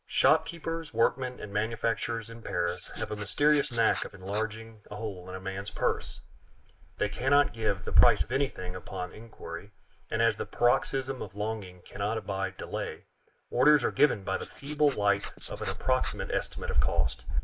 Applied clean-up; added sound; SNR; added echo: neural mask model Resemble Enhance denoiser.